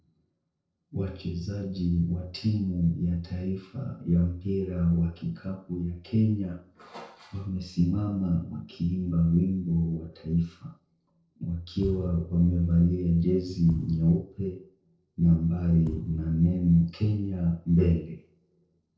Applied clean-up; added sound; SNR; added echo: neural separator model SepFormer DNS4.